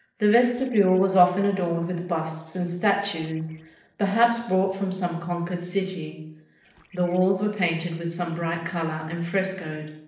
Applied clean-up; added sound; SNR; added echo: neural separator model SepFormer DNS4.